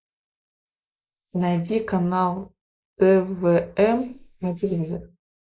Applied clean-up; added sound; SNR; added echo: neural mask model Resemble Enhance denoiser.